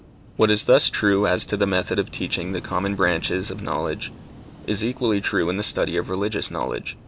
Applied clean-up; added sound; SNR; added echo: none; Waves, surf / Wind; 18 dB; none.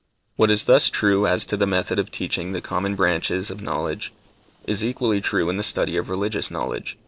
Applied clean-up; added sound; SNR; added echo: neural separator model SepFormer DNS4.